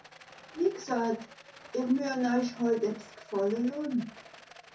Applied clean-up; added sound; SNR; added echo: none; Rattle; 20 dB; reverberation time 0.3 s.